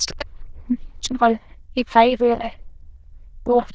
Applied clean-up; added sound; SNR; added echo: neural diffusion model UNIVERSE++.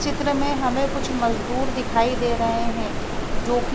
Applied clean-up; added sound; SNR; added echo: none; Stream; 0 dB; none.